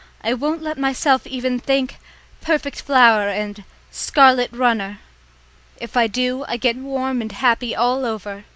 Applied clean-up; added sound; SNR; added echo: none; none; none; none.